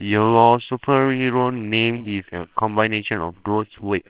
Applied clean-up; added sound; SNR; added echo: neural separator model SepFormer WHAMR!.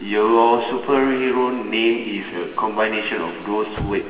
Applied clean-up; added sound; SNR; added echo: none; Slam / Car; 19 dB; reverberation time 2.6 s.